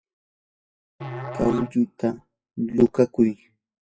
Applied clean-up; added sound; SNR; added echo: classical method WPE with log-MMSE.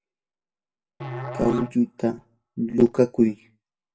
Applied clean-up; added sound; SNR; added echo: none; Musical instrument; 13 dB; reverberation time 0.2 s.